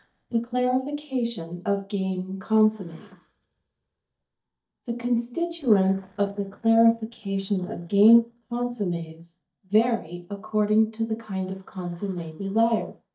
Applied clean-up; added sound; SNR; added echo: neural mask model DeepFilterNet 3.